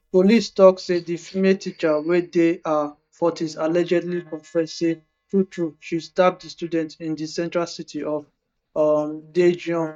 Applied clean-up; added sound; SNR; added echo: neural mask model DeepFilterNet 3.